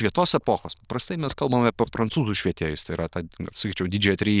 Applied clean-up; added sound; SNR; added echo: neural diffusion model UNIVERSE++.